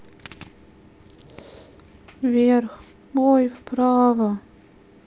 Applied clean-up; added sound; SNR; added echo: none; none; none; none.